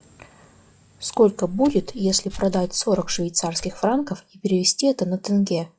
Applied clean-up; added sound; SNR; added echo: classical method log-MMSE.